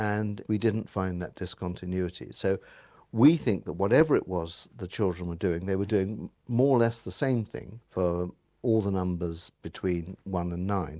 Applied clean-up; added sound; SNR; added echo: none; none; none; none.